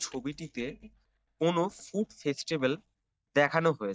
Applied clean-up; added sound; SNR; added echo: neural mask model DeepFilterNet 3.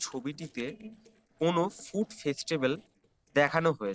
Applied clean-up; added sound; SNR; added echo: neural separator model SepFormer DNS4.